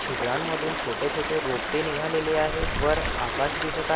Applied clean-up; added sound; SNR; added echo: none; Stream; 1 dB; none.